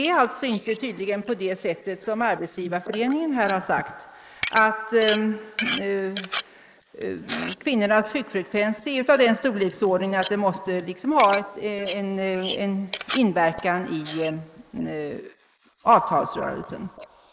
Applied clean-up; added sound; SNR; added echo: neural mask model Resemble Enhance denoiser.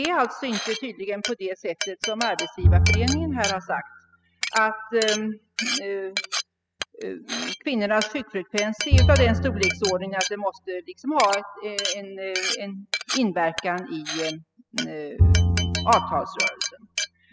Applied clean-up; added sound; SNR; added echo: classical method spectral subtraction.